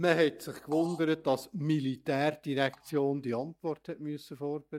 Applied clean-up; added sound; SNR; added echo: neural mask model DeepFilterNet 3.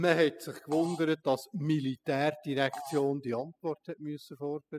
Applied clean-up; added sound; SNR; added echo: classical method spectral subtraction.